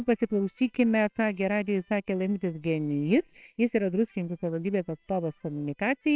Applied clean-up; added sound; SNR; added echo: neural separator model SepFormer WHAMR!.